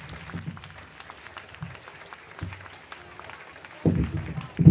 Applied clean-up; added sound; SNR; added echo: none; Applause / Crowd; 18 dB; reverberation time 0.3 s.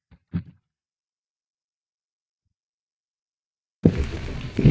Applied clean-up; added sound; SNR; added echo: neural mask model DeepFilterNet 3.